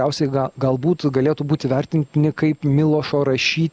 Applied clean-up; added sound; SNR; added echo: none; none; none; none.